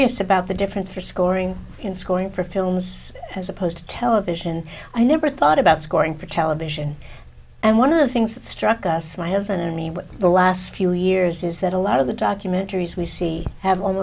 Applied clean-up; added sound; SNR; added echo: none; none; none; none.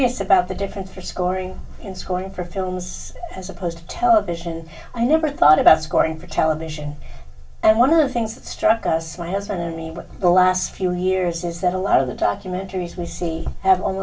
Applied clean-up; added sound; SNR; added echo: none; none; none; reverberation time 0.2 s.